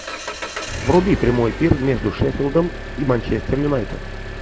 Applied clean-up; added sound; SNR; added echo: none; Engine; 9 dB; none.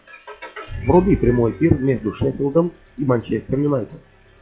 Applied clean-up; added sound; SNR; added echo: classical method log-MMSE.